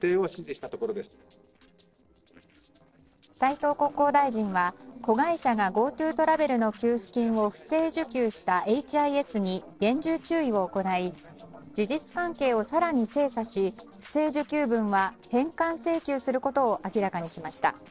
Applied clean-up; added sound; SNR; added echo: neural separator model SepFormer DNS4.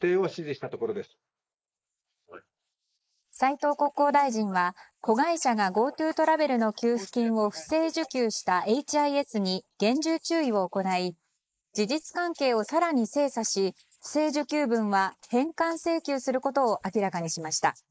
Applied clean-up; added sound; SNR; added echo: neural mask model Resemble Enhance denoiser.